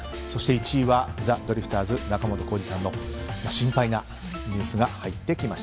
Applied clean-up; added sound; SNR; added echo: none; none; none; none.